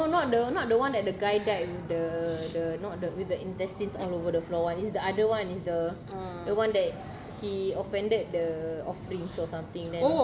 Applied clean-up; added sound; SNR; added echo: none; none; none; none.